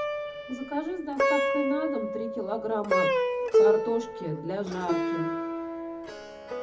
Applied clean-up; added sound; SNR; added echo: none; Plucked string instrument; -5 dB; reverberation time 0.4 s.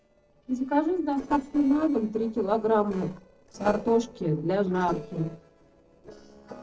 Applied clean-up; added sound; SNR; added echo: neural separator model SepFormer DNS4.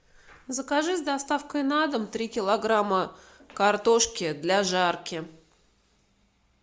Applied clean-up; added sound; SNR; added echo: none; none; none; none.